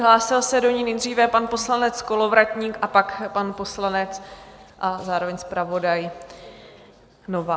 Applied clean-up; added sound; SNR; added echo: none; none; none; none.